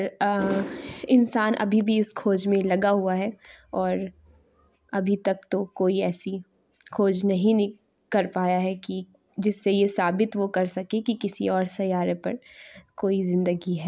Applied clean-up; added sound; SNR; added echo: none; none; none; none.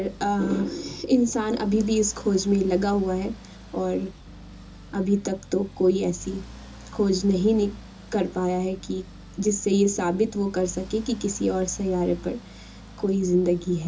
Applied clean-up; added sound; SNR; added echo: none; Accelerating, revving, vroom; 17 dB; reverberation time 0.2 s.